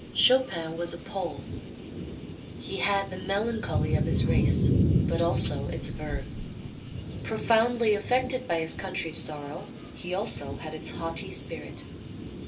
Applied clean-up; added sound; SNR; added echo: none; Thunder / Cricket; 1 dB; reverberation time 0.2 s.